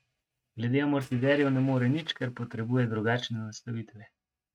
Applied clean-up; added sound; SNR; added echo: neural mask model RNNoise.